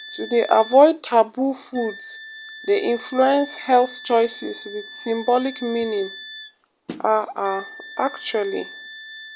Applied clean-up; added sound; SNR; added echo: none; Snare drum + Wind instrument, woodwind instrument; 17 dB; none.